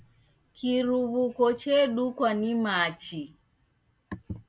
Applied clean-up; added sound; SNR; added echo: none; none; none; none.